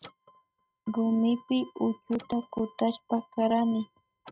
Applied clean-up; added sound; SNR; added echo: neural mask model RNNoise.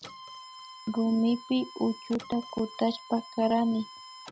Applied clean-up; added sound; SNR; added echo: none; Printer; 17 dB; none.